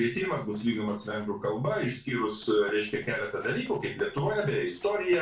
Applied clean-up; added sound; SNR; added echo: neural separator model SepFormer DNS4.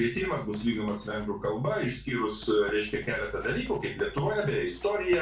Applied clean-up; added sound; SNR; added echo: none; Writing; 17 dB; reverberation time 0.3 s.